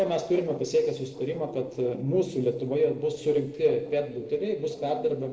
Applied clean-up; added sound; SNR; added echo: neural separator model SepFormer DNS4.